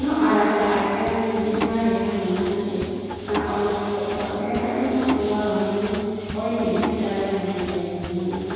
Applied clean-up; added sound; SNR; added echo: none; Mechanisms; 10 dB; reverberation time 2.2 s.